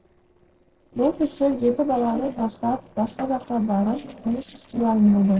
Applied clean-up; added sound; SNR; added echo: neural separator model SepFormer DNS4.